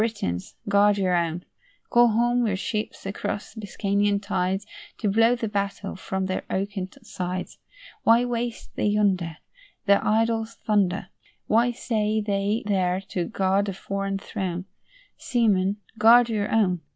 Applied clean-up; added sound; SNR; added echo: none; none; none; none.